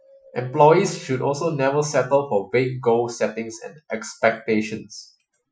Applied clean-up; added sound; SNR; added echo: classical method Wiener filter.